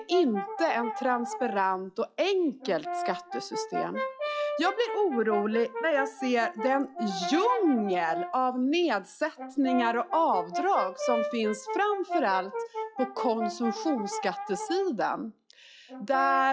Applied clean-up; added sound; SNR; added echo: classical method log-MMSE.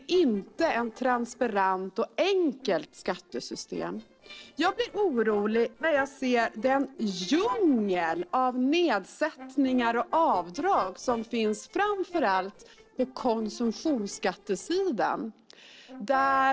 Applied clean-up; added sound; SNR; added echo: neural separator model SepFormer DNS4.